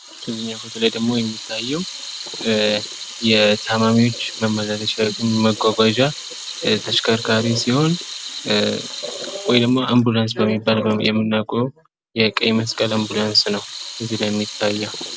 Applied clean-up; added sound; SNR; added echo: none; Sink (filling or washing) / Water tap, faucet; 12 dB; none.